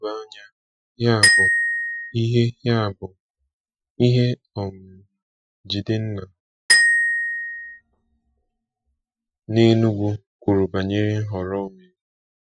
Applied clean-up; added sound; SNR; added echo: classical method Wiener filter.